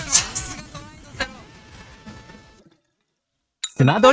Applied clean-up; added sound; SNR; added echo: neural mask model RNNoise.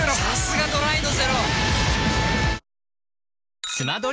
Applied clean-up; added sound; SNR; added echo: none; none; none; none.